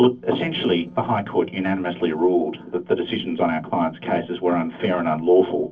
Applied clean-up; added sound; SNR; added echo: neural separator model SepFormer DNS4.